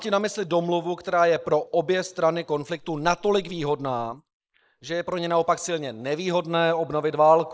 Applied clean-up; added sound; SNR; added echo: neural mask model Resemble Enhance denoiser.